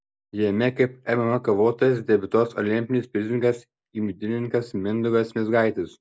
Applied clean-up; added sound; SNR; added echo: none; none; none; none.